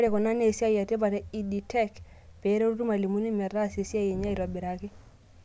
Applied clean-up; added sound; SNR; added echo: none; none; none; none.